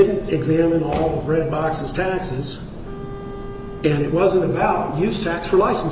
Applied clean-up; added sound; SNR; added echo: none; Wind instrument, woodwind instrument; 18 dB; none.